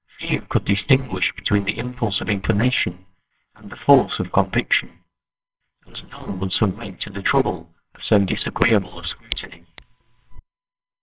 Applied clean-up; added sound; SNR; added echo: neural separator model SepFormer WHAMR!.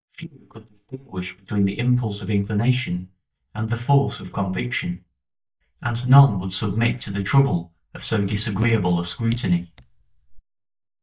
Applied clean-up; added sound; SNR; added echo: neural mask model DeepFilterNet 3.